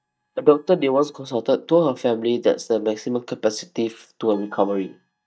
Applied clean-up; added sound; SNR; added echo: neural mask model DeepFilterNet 3.